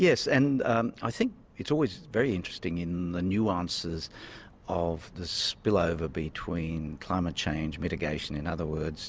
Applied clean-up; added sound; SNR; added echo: none; none; none; none.